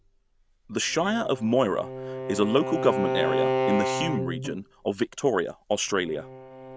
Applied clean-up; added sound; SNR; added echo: none; Bowed string instrument; 4 dB; none.